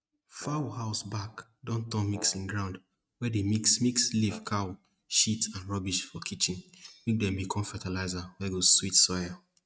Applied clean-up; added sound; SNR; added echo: neural mask model RNNoise.